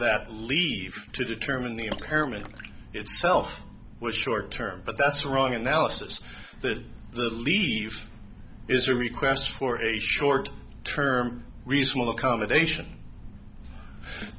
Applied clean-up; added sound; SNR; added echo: none; Water / Splash, splatter; 15 dB; none.